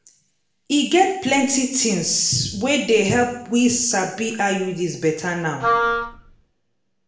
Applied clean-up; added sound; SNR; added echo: none; Wind instrument, woodwind instrument; 1 dB; reverberation time 0.6 s.